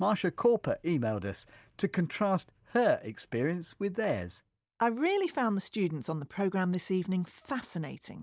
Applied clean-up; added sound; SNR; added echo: none; none; none; none.